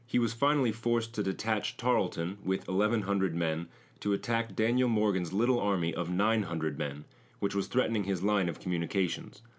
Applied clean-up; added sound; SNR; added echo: none; none; none; none.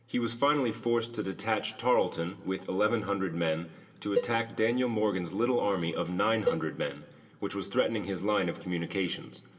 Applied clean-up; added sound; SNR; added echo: none; Cowbell; 7 dB; reverberation time 1.6 s.